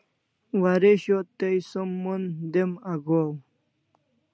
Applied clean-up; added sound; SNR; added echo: none; none; none; none.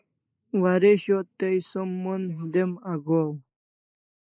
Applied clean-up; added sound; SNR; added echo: neural mask model Resemble Enhance denoiser.